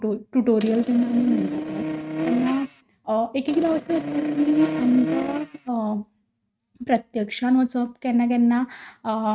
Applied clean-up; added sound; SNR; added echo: neural mask model RNNoise.